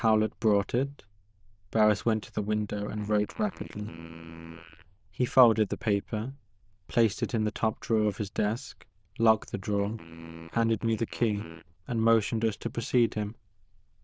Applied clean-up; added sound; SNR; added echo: neural diffusion model UNIVERSE++.